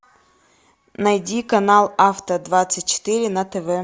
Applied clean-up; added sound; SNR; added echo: none; none; none; none.